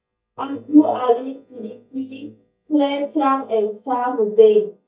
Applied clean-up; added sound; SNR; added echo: neural mask model DeepFilterNet 3.